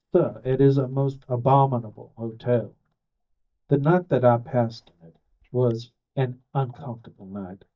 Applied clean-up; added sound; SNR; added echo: neural mask model DeepFilterNet 3.